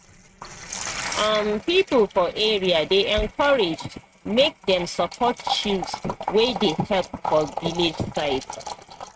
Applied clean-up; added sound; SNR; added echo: neural mask model RNNoise.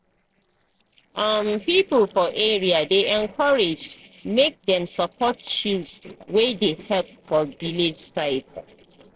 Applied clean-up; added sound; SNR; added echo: neural separator model SepFormer DNS4.